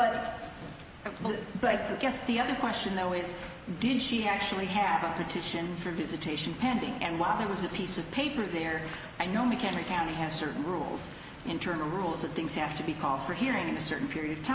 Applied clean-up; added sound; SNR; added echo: none; none; none; none.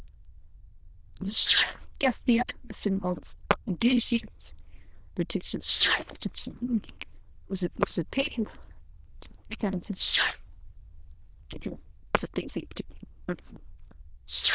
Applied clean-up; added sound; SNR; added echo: neural diffusion model UNIVERSE++.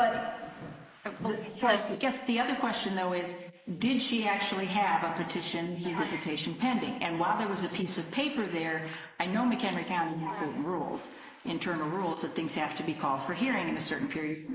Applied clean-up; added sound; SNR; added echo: neural mask model Resemble Enhance denoiser.